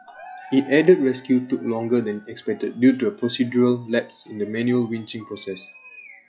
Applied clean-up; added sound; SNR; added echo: classical method log-MMSE.